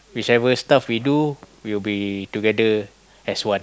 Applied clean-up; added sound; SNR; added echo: none; none; none; none.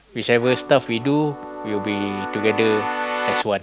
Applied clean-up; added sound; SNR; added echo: none; Keyboard (musical); 6 dB; none.